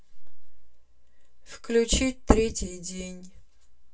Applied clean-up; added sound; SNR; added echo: none; none; none; reverberation time 0.1 s.